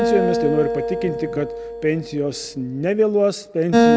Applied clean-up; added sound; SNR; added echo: none; Acoustic guitar; 0 dB; none.